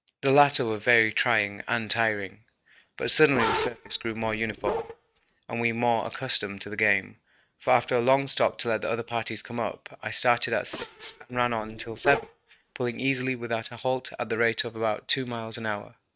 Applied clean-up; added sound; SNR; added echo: neural mask model RNNoise.